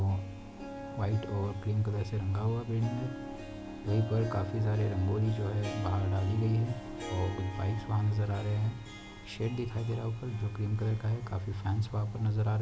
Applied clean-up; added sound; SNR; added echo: none; Harp; 13 dB; none.